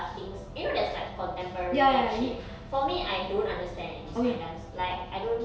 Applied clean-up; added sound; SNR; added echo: none; none; none; none.